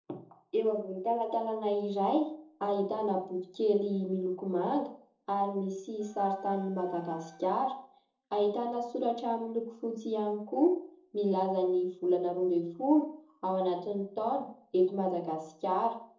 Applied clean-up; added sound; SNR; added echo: neural separator model SepFormer DNS4.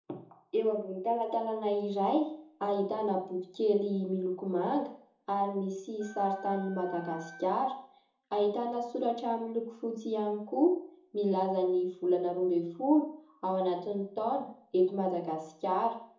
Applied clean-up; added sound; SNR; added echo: none; Wind instrument, woodwind instrument; 20 dB; reverberation time 0.6 s.